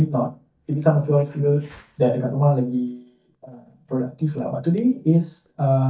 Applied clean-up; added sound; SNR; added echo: neural mask model DeepFilterNet 3.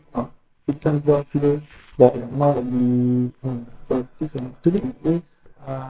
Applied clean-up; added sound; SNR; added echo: neural separator model SepFormer WHAMR!.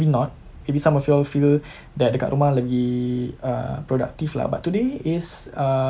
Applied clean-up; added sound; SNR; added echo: none; none; none; none.